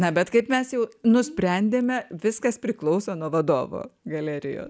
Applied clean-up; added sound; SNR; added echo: none; none; none; none.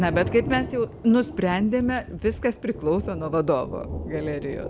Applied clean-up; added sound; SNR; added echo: none; Thunder; 10 dB; none.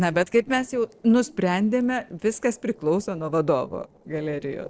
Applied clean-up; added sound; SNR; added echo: neural separator model SepFormer DNS4.